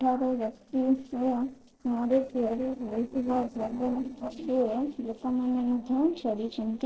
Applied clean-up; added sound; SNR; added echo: neural separator model SepFormer DNS4.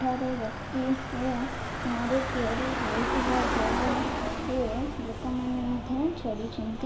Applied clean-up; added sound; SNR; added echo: none; Engine / Car; 2 dB; reverberation time 2.3 s.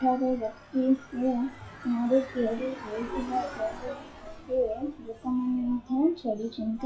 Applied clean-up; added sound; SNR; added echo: classical method WPE with log-MMSE.